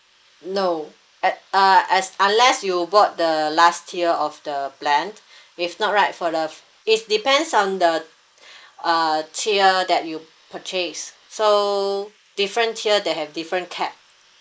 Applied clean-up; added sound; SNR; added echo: neural mask model Resemble Enhance denoiser.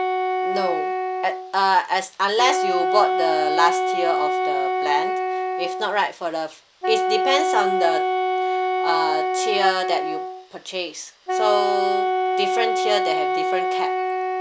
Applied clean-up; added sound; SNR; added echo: none; Wind instrument, woodwind instrument; -2 dB; none.